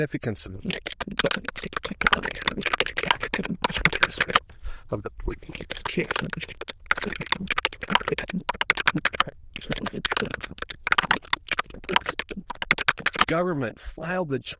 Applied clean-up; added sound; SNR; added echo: neural diffusion model UNIVERSE++.